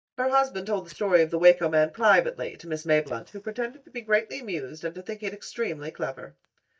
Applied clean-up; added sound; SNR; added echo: neural mask model DeepFilterNet 3.